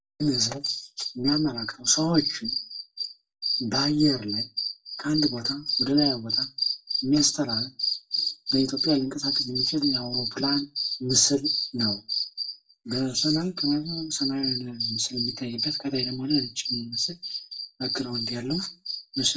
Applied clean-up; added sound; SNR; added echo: none; none; none; reverberation time 0.2 s.